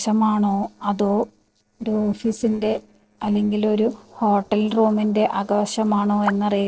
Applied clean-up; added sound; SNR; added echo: neural separator model SepFormer DNS4.